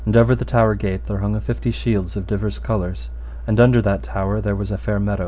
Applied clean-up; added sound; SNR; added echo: none; none; none; none.